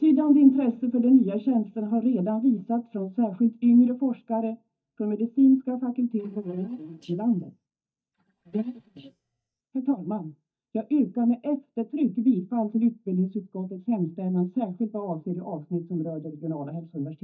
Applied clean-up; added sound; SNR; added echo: neural mask model DeepFilterNet 3.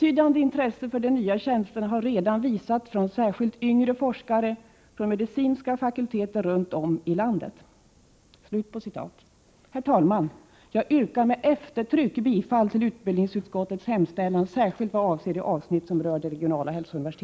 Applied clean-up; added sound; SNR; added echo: none; none; none; none.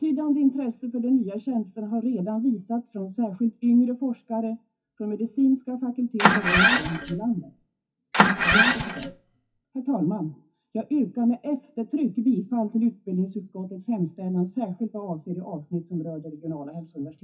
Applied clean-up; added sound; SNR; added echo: classical method WPE with log-MMSE.